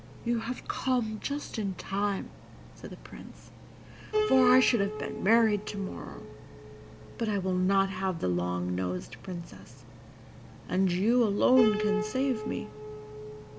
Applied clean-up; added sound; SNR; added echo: none; Piano; 8 dB; none.